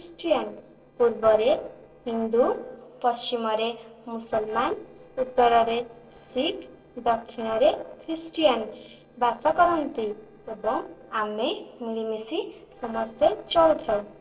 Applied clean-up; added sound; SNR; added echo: neural separator model SepFormer DNS4.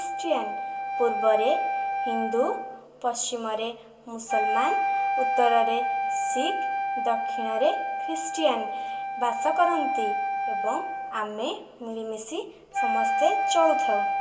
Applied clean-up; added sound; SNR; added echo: none; Wind instrument, woodwind instrument; 0 dB; reverberation time 0.2 s.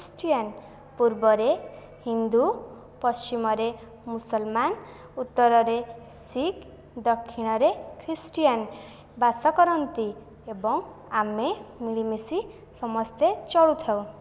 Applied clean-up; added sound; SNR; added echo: none; none; none; none.